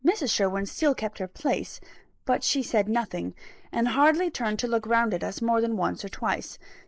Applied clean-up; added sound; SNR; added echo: neural mask model Resemble Enhance denoiser.